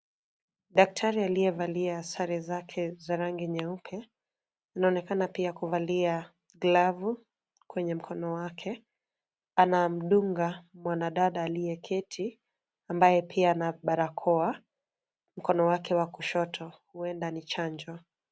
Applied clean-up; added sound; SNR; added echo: none; none; none; none.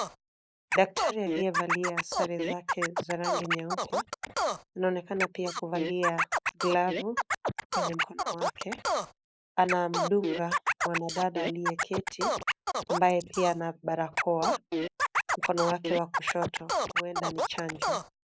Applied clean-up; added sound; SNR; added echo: neural mask model Resemble Enhance denoiser.